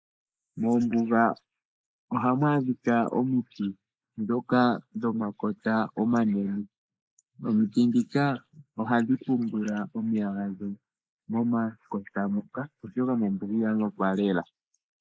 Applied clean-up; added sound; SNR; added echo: neural mask model Resemble Enhance denoiser.